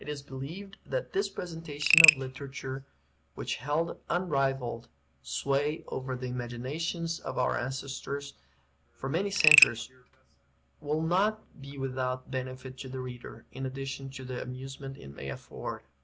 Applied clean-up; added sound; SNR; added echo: none; Frog; -4 dB; none.